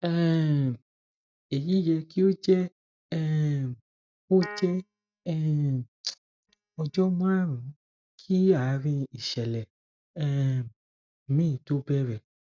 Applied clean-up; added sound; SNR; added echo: neural mask model DeepFilterNet 3.